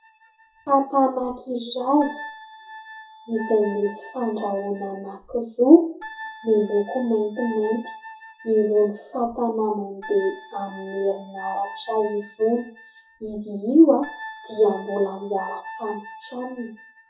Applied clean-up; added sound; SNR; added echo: classical method WPE with log-MMSE.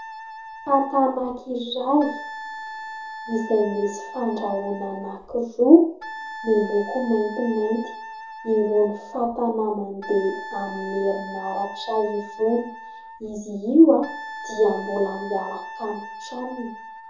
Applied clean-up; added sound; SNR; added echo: none; Wind instrument, woodwind instrument; 13 dB; reverberation time 0.6 s.